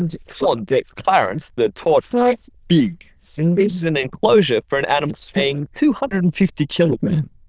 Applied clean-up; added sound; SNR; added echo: neural diffusion model UNIVERSE++.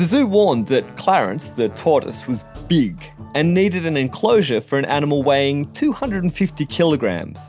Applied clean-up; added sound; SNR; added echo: none; none; none; none.